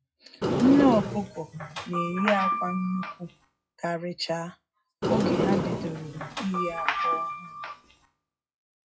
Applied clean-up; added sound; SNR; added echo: classical method WPE with log-MMSE.